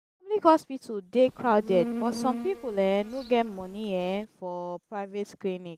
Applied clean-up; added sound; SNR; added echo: none; Insect; 10 dB; none.